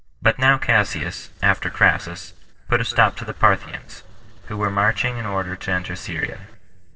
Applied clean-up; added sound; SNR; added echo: neural separator model SepFormer DNS4.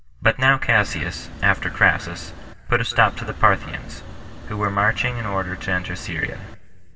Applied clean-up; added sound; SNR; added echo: none; Wind; 15 dB; reverberation time 2.2 s.